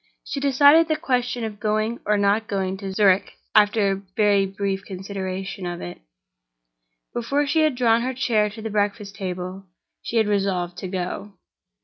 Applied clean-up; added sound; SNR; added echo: none; none; none; none.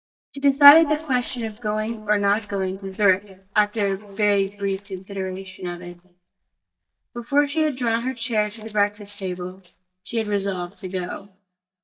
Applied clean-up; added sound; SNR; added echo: neural mask model DeepFilterNet 3.